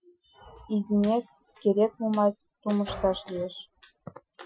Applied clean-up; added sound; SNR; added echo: classical method Wiener filter.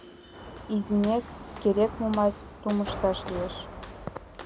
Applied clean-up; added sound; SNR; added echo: none; Walk, footsteps; 11 dB; none.